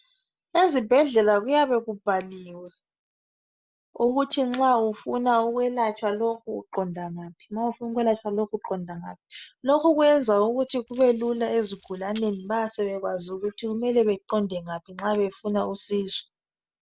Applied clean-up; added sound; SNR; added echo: none; Keys jangling; 19 dB; none.